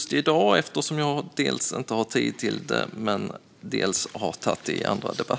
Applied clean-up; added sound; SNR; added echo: none; none; none; none.